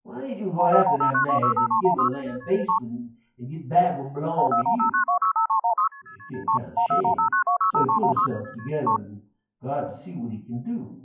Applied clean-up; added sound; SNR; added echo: classical method WPE with log-MMSE.